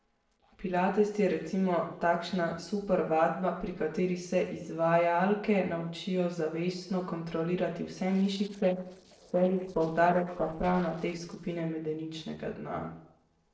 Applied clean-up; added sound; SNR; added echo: neural separator model SepFormer DNS4.